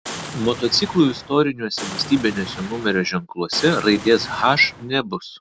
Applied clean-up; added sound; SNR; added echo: none; Boom; 13 dB; none.